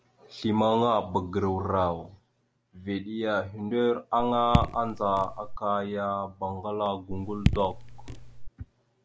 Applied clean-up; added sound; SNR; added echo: none; Raindrop / Drip; 2 dB; none.